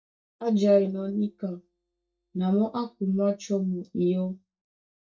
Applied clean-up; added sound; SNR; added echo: neural mask model DeepFilterNet 3.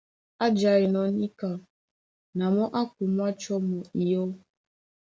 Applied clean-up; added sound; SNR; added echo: none; none; none; none.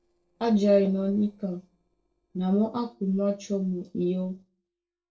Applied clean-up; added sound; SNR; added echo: neural separator model SepFormer DNS4.